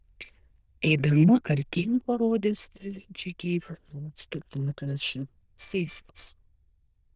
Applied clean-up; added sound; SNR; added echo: neural diffusion model UNIVERSE++.